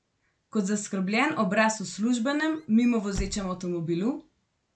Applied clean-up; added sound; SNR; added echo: none; Squeak / Slam; 14 dB; none.